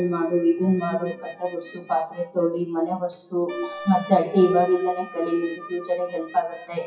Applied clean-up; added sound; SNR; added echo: classical method WPE with log-MMSE.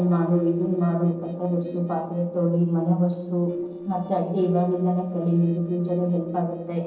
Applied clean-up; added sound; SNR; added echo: neural separator model SepFormer DNS4.